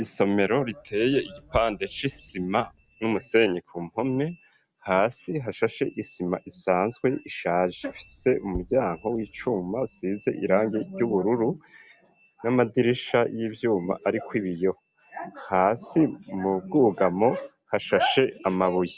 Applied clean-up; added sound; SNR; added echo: none; Tap; 20 dB; none.